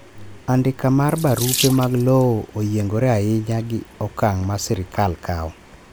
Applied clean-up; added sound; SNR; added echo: none; Sink (filling or washing) / Water tap, faucet; 14 dB; none.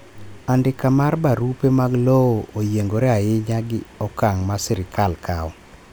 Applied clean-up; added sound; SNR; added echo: none; none; none; none.